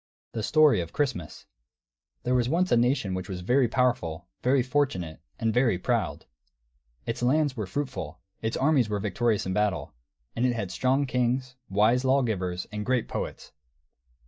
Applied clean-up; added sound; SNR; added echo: neural mask model DeepFilterNet 3.